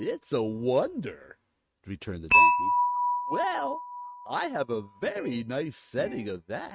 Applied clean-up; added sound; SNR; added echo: neural mask model RNNoise.